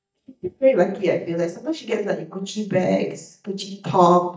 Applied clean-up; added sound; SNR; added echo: neural mask model DeepFilterNet 3.